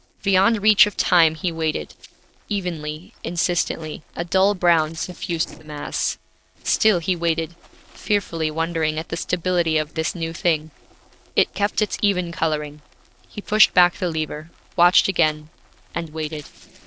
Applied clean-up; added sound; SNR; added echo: neural separator model SepFormer DNS4.